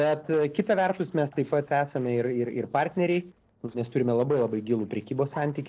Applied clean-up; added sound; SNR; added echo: neural separator model SepFormer DNS4.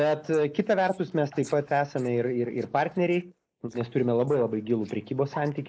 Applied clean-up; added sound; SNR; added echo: neural mask model Resemble Enhance denoiser.